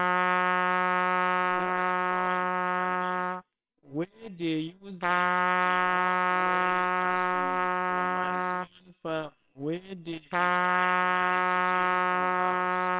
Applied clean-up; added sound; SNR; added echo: neural separator model SepFormer WHAMR!.